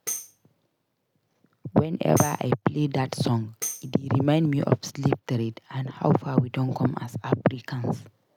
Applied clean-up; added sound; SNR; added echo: none; Tambourine; 13 dB; none.